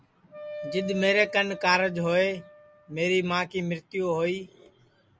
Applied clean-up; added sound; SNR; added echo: none; Wind instrument, woodwind instrument; 13 dB; none.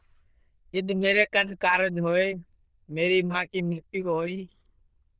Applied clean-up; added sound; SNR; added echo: neural diffusion model UNIVERSE++.